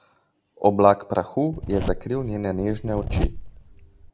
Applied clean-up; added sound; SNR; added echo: none; Zipper (clothing); 5 dB; none.